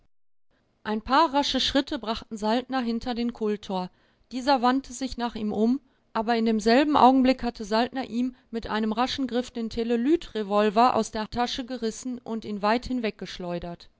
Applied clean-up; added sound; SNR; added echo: none; none; none; none.